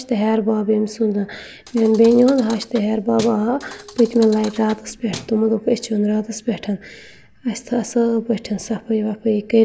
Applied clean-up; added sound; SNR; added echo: none; Thump, thud; 18 dB; none.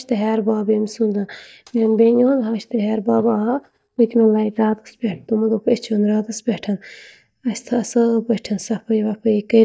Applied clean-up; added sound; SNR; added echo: neural mask model DeepFilterNet 3.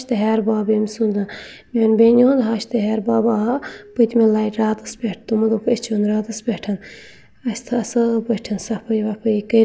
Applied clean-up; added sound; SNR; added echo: none; none; none; none.